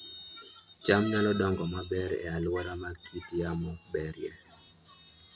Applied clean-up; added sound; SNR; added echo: none; none; none; none.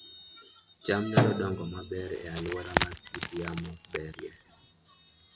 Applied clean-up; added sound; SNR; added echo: none; Wood + Drum; -3 dB; none.